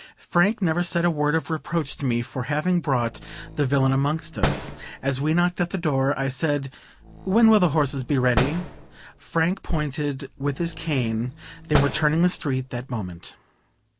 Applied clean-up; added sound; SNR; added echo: none; Slam; 9 dB; none.